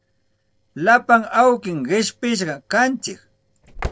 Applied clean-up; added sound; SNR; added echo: neural separator model SepFormer DNS4.